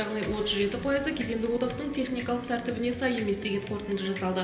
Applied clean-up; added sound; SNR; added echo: none; Boom; 19 dB; reverberation time 1.4 s.